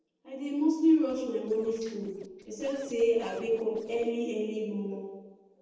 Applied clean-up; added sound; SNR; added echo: neural separator model SepFormer DNS4.